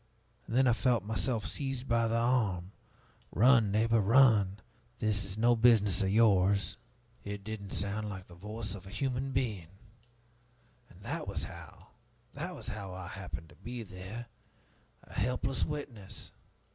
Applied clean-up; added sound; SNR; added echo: none; none; none; none.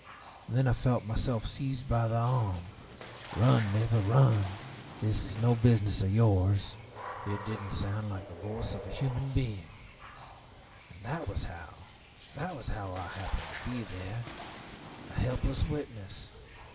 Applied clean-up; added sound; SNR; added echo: none; Water / Splash, splatter; 16 dB; reverberation time 0.3 s.